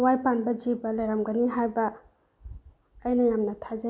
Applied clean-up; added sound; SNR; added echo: none; none; none; none.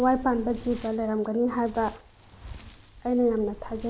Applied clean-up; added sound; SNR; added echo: none; Wind; 17 dB; none.